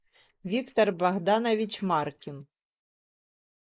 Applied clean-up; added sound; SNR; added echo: neural mask model Resemble Enhance denoiser.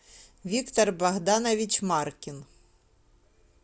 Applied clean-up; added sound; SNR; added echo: none; none; none; none.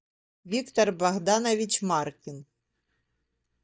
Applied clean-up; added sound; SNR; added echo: neural mask model DeepFilterNet 3.